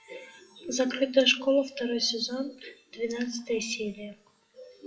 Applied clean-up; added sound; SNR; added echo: classical method WPE with log-MMSE.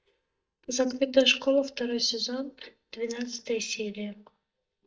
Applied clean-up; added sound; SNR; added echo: neural mask model DeepFilterNet 3.